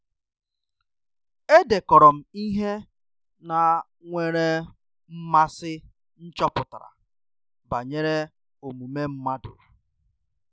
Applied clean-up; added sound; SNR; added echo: none; none; none; none.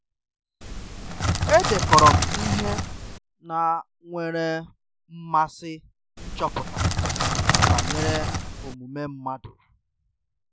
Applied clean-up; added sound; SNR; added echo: none; Crackle; -3 dB; none.